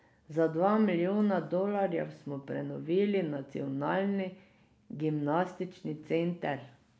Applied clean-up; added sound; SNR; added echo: none; none; none; none.